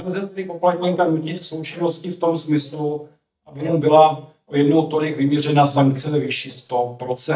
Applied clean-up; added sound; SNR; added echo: neural mask model DeepFilterNet 3.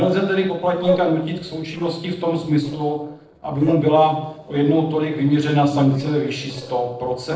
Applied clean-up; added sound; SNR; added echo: neural separator model SepFormer DNS4.